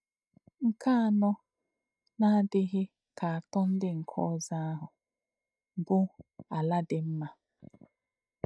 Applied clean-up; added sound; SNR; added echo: neural mask model DeepFilterNet 3.